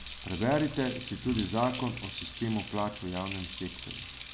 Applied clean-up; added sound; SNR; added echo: none; Water tap, faucet; -1 dB; none.